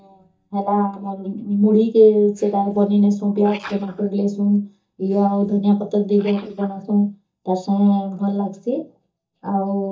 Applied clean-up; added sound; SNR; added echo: neural mask model DeepFilterNet 3.